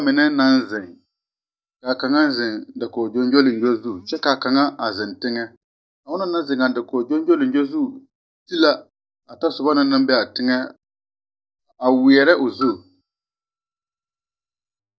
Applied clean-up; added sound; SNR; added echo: neural mask model DeepFilterNet 3.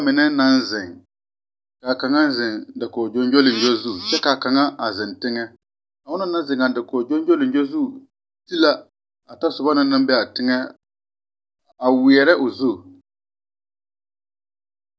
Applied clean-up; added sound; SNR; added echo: none; none; none; none.